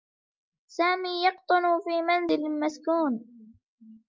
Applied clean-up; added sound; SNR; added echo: none; none; none; none.